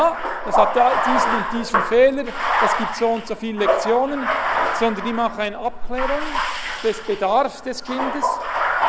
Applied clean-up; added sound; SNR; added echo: none; Bathtub (filling or washing); 0 dB; none.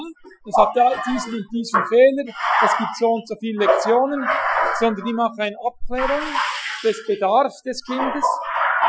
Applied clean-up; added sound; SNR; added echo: classical method Wiener filter.